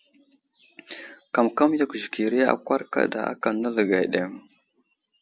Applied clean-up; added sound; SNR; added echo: none; none; none; none.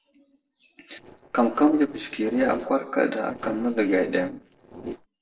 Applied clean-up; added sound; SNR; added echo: neural separator model SepFormer DNS4.